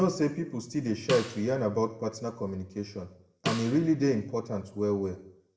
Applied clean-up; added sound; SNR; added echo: none; Snare drum; 10 dB; reverberation time 0.6 s.